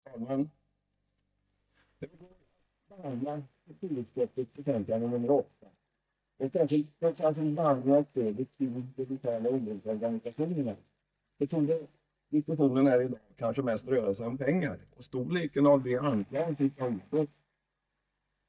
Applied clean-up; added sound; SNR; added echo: neural mask model DeepFilterNet 3.